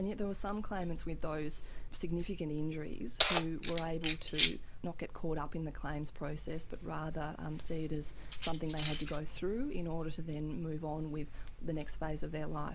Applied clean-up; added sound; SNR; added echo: none; Keys jangling; -3 dB; none.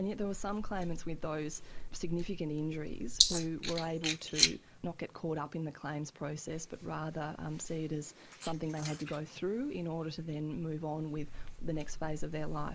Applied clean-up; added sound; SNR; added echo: neural mask model Resemble Enhance denoiser.